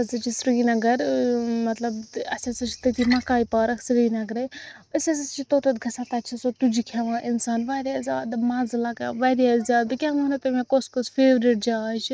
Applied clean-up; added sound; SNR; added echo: neural mask model RNNoise.